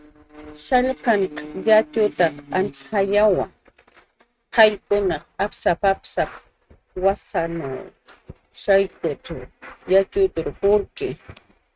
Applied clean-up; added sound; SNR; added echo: neural mask model RNNoise.